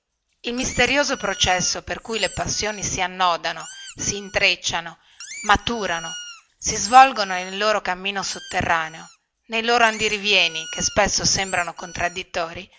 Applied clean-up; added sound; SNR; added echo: none; Squeak; 17 dB; none.